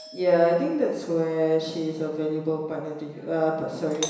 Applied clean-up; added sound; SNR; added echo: none; Doorbell; 19 dB; reverberation time 1.0 s.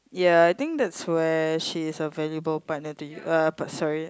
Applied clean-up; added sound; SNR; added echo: none; none; none; none.